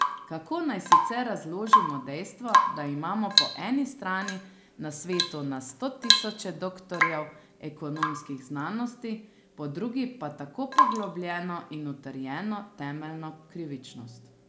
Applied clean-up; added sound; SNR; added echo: none; Drip / Water tap, faucet / Rain; -4 dB; none.